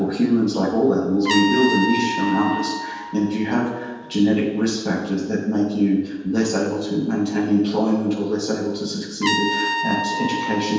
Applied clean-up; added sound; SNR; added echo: none; Trumpet; 8 dB; reverberation time 1.2 s.